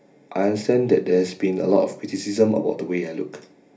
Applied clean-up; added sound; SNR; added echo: none; none; none; reverberation time 0.3 s.